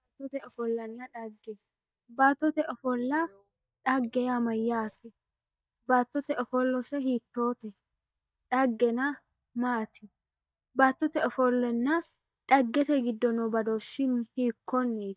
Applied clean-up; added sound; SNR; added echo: neural mask model DeepFilterNet 3.